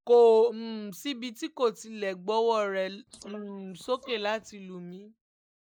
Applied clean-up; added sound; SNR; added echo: neural mask model Resemble Enhance denoiser.